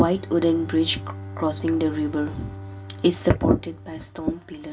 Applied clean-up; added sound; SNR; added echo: none; Bowed string instrument; 14 dB; reverberation time 0.2 s.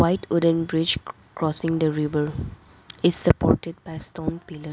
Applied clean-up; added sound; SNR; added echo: none; none; none; none.